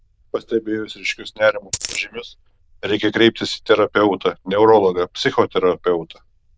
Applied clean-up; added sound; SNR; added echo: neural diffusion model UNIVERSE++.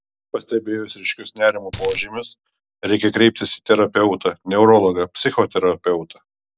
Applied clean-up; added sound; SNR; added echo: none; Coin (dropping); 6 dB; none.